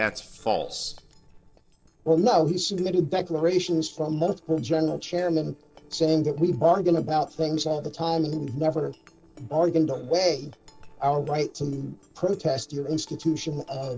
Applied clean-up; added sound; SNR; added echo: neural separator model SepFormer DNS4.